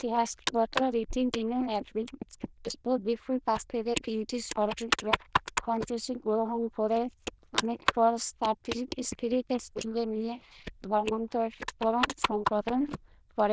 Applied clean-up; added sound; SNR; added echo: neural diffusion model UNIVERSE++.